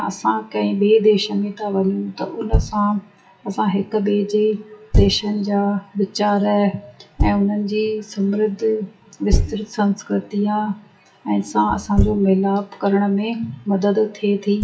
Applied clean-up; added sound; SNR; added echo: classical method WPE with log-MMSE.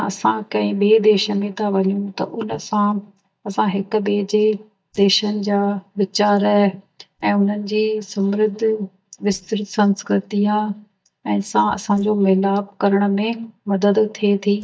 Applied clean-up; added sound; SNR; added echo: neural mask model DeepFilterNet 3.